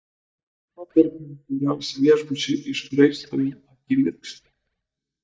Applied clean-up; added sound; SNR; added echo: neural mask model DeepFilterNet 3.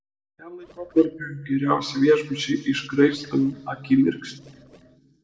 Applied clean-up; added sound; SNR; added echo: neural separator model SepFormer DNS4.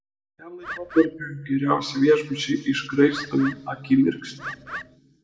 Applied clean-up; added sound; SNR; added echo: none; Bird; 12 dB; reverberation time 1.1 s.